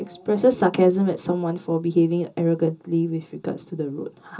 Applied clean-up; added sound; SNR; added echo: none; none; none; reverberation time 0.2 s.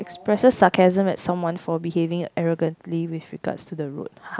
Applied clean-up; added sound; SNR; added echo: none; none; none; none.